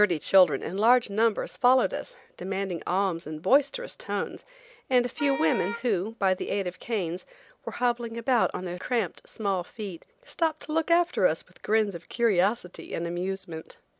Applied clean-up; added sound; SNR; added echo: none; Wind instrument, woodwind instrument; 11 dB; none.